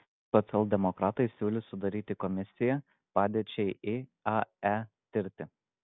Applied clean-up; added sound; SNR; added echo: none; none; none; none.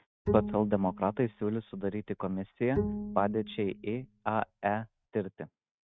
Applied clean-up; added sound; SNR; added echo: neural mask model RNNoise.